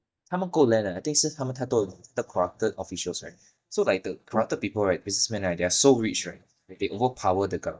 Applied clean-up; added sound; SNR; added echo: neural mask model DeepFilterNet 3.